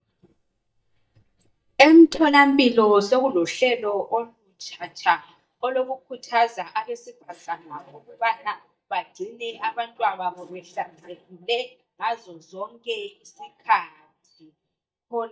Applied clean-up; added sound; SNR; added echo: neural mask model DeepFilterNet 3.